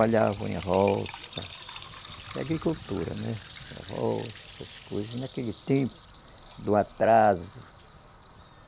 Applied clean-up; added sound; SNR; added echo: none; Liquid; 16 dB; none.